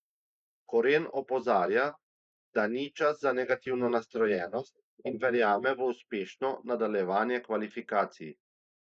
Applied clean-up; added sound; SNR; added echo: neural mask model Resemble Enhance denoiser.